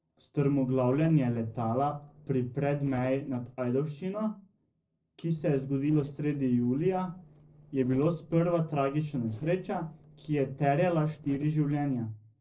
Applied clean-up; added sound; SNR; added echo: neural separator model SepFormer DNS4.